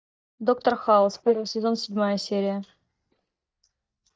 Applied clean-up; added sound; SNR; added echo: neural mask model DeepFilterNet 3.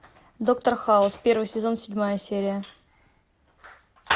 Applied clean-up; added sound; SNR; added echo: none; none; none; none.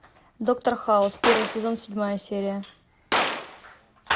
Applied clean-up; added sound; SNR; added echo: none; Gunshot, gunfire; 4 dB; none.